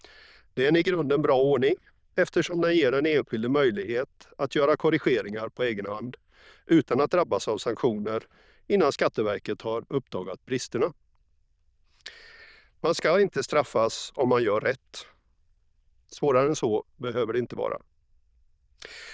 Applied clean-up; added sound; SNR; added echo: neural diffusion model UNIVERSE++.